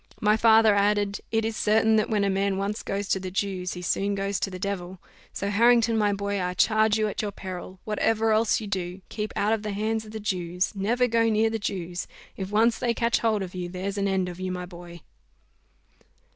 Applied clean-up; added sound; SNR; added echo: none; none; none; none.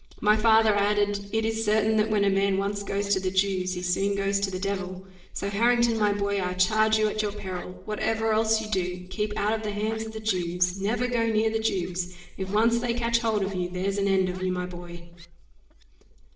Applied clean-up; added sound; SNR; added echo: neural separator model SepFormer DNS4.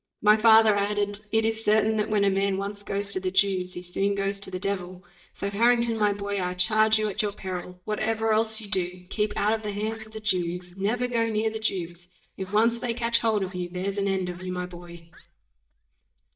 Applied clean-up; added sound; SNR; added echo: neural mask model DeepFilterNet 3.